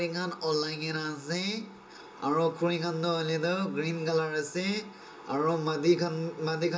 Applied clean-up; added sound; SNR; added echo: none; none; none; reverberation time 0.2 s.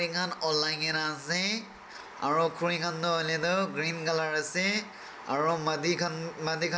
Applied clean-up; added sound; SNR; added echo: none; none; none; none.